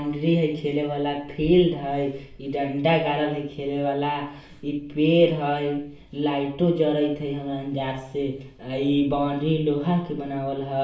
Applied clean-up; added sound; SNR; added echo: none; none; none; reverberation time 0.6 s.